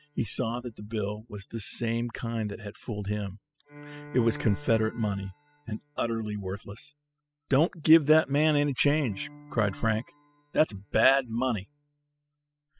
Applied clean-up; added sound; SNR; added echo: classical method spectral subtraction.